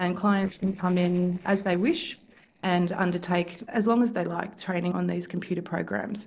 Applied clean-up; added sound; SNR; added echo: neural separator model SepFormer DNS4.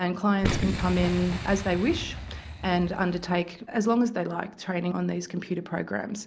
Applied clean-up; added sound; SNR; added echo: none; Boom; 8 dB; none.